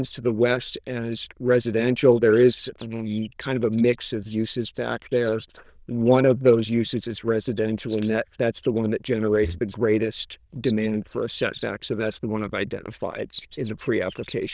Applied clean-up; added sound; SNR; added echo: neural diffusion model UNIVERSE++.